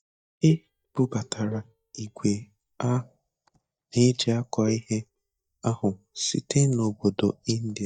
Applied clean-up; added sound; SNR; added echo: neural mask model DeepFilterNet 3.